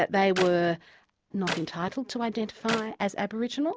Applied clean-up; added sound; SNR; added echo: none; Clapping; 10 dB; none.